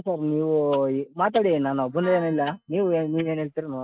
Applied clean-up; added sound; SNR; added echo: neural mask model DeepFilterNet 3.